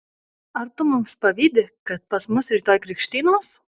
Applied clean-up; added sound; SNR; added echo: none; none; none; none.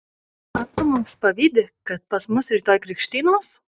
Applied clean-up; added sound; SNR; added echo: neural mask model RNNoise.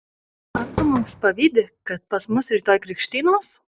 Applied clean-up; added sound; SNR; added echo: none; Fireworks; 9 dB; none.